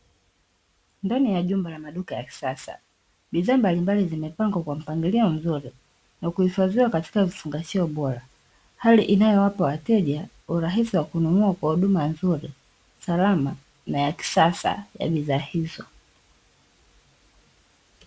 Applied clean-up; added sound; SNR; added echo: none; none; none; none.